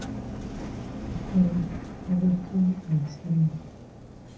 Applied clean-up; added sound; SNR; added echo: none; Engine; 9 dB; reverberation time 0.4 s.